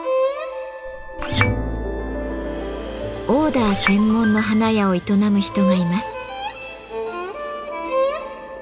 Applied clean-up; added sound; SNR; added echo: none; Chink, clink; 6 dB; none.